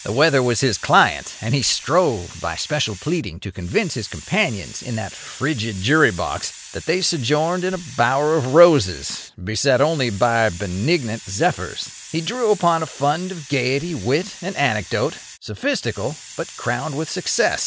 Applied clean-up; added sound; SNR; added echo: none; Hiss; 18 dB; none.